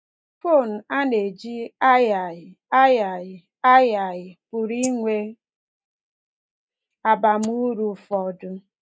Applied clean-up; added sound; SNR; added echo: neural mask model DeepFilterNet 3.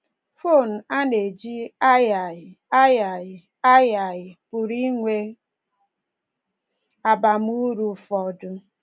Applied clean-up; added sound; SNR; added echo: none; none; none; none.